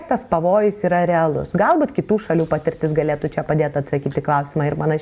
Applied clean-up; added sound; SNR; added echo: none; none; none; none.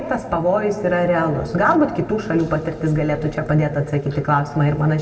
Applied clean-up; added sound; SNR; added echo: none; Bowed string instrument; 18 dB; reverberation time 1.2 s.